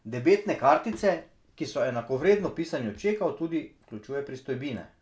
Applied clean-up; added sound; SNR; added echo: none; none; none; none.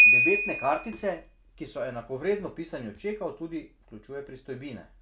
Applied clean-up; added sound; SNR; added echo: none; Piano; -4 dB; none.